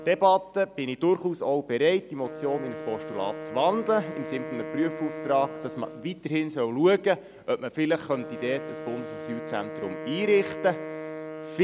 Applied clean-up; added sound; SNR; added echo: none; Wind instrument, woodwind instrument; 11 dB; none.